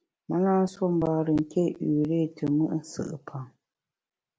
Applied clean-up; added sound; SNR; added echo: none; none; none; none.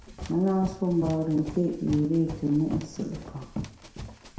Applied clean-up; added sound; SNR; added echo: none; Run; 11 dB; reverberation time 0.6 s.